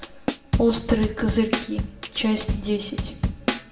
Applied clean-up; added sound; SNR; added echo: none; Drum kit; 3 dB; reverberation time 0.6 s.